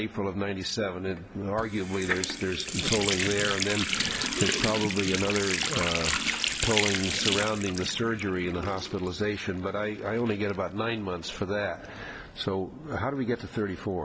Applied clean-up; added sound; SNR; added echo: none; Water tap, faucet; 3 dB; none.